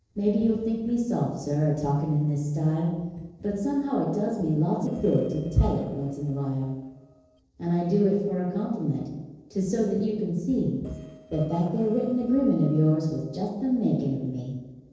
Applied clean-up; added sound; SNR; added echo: neural separator model SepFormer DNS4.